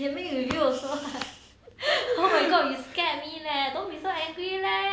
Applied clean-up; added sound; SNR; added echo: none; none; none; none.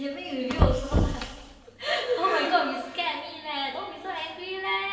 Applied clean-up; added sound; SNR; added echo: none; Knock; 0 dB; reverberation time 2.3 s.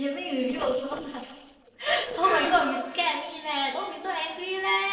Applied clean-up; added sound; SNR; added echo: neural separator model SepFormer DNS4.